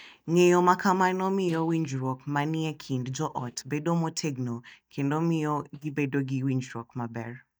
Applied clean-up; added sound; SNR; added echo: neural mask model DeepFilterNet 3.